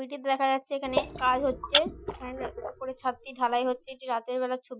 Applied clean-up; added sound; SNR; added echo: classical method Wiener filter.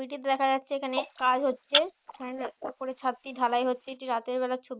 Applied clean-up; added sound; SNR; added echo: neural mask model Resemble Enhance denoiser.